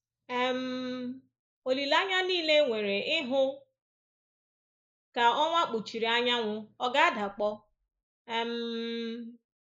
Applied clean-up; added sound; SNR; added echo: neural mask model Resemble Enhance denoiser.